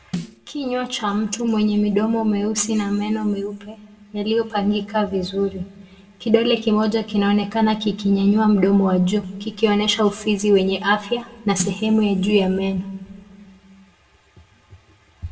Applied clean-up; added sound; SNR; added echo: none; Snare drum; 14 dB; reverberation time 1.0 s.